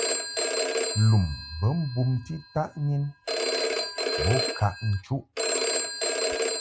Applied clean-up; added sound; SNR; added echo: none; Telephone; 1 dB; none.